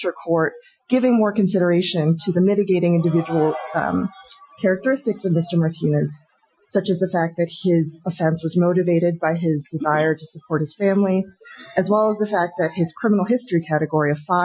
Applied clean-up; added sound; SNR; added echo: classical method Wiener filter.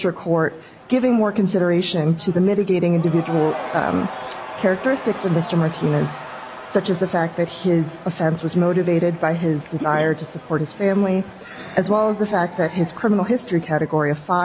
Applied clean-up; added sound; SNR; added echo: none; Crowd / Cheering; 16 dB; none.